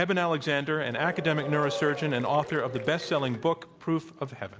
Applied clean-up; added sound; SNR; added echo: none; Applause / Crowd / Cheering; 11 dB; none.